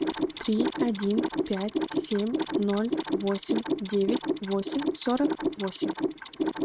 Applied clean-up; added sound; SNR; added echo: neural mask model RNNoise.